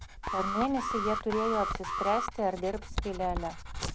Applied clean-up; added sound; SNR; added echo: none; Alarm + Writing; 2 dB; none.